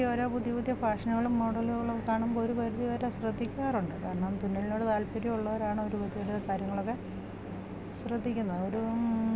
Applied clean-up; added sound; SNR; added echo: none; none; none; none.